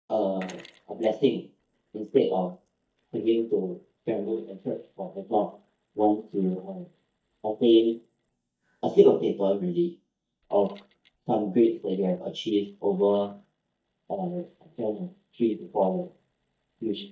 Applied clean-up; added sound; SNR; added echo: neural mask model DeepFilterNet 3.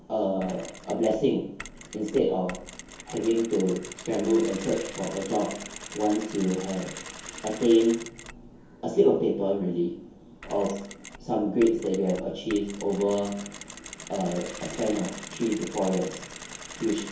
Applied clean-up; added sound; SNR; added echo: none; Mechanisms; 15 dB; reverberation time 0.6 s.